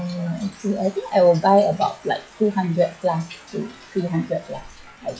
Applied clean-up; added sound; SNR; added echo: classical method log-MMSE.